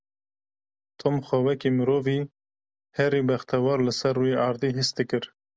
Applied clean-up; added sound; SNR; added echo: none; none; none; none.